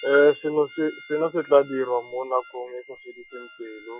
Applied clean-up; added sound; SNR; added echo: classical method Wiener filter.